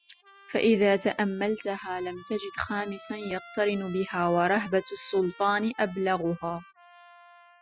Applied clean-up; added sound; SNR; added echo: classical method spectral subtraction.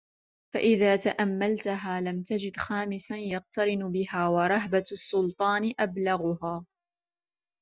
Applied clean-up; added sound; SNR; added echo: neural mask model DeepFilterNet 3.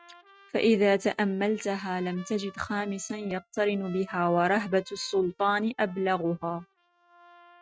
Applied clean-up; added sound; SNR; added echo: neural mask model RNNoise.